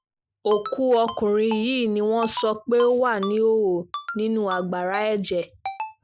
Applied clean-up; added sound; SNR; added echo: none; Ringtone; 14 dB; none.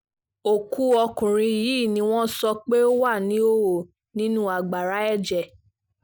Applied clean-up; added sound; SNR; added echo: none; none; none; none.